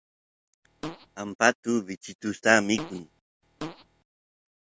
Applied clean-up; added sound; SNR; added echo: none; Fart; 12 dB; none.